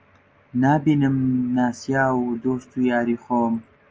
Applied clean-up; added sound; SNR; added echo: none; none; none; none.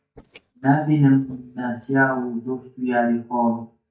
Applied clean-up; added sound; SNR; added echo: neural mask model DeepFilterNet 3.